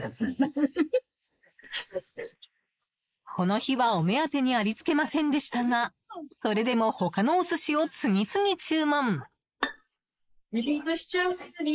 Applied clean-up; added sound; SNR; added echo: neural mask model Resemble Enhance denoiser.